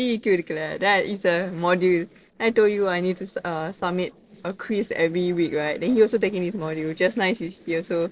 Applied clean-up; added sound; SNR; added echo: neural separator model SepFormer DNS4.